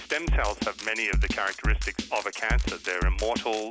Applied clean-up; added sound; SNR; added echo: none; Drum kit; -2 dB; none.